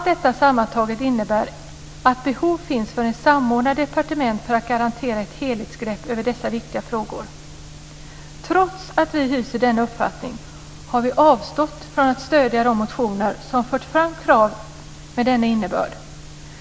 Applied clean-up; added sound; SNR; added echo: none; none; none; none.